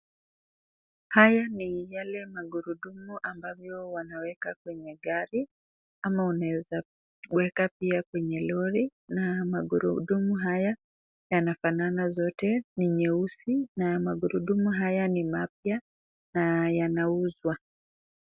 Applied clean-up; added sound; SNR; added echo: none; none; none; none.